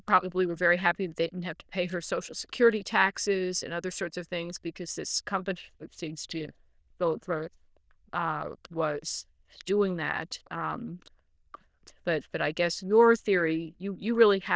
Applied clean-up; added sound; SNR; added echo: neural diffusion model UNIVERSE++.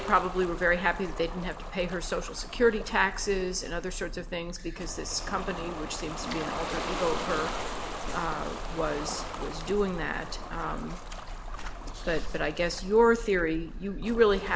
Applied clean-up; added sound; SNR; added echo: none; Ocean; 10 dB; none.